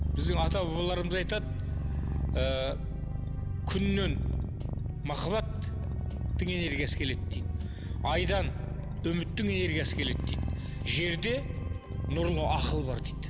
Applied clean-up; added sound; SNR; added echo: none; Purr; -1 dB; none.